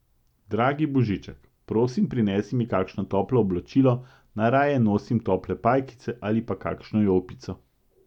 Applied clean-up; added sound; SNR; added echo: none; none; none; none.